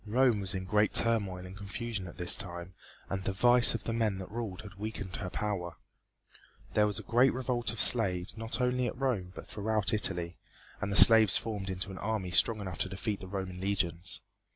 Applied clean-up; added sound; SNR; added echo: none; none; none; none.